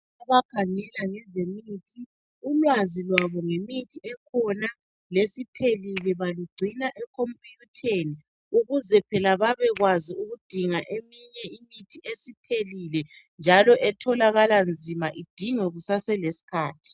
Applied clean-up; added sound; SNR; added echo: neural mask model RNNoise.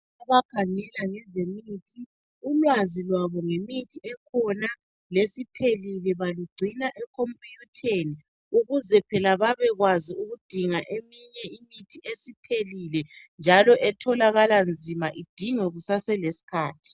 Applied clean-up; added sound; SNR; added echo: none; none; none; none.